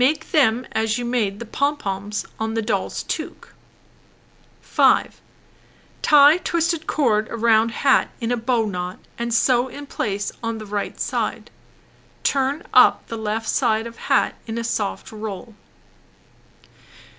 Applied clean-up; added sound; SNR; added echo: none; none; none; none.